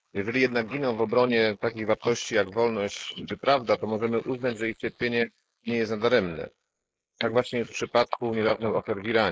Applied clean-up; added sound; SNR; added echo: neural mask model Resemble Enhance denoiser.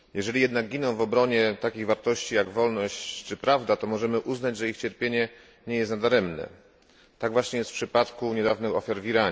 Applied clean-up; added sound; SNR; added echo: none; none; none; none.